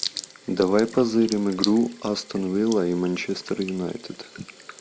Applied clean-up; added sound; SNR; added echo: none; Sink (filling or washing) / Water tap, faucet; 13 dB; none.